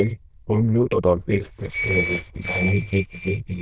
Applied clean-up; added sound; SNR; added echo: neural diffusion model UNIVERSE++.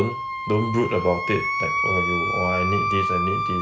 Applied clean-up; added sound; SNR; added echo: none; Wind instrument, woodwind instrument; 0 dB; none.